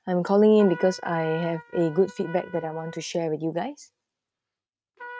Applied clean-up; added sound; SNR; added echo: neural mask model RNNoise.